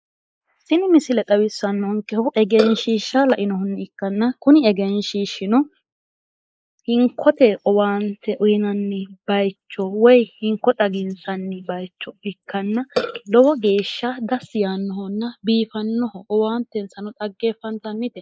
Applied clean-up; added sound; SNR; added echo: neural mask model Resemble Enhance denoiser.